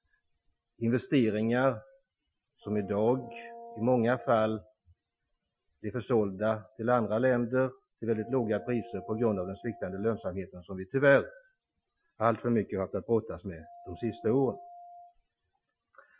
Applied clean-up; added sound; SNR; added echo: classical method Wiener filter.